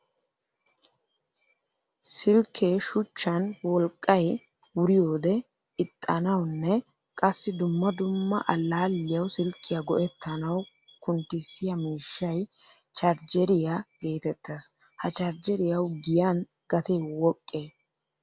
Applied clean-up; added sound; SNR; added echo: none; none; none; none.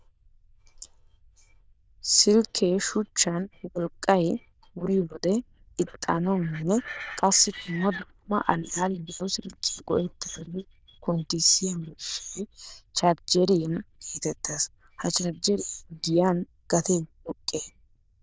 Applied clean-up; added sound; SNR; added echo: neural diffusion model UNIVERSE++.